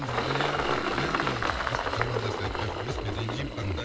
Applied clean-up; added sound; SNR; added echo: none; Engine; -4 dB; none.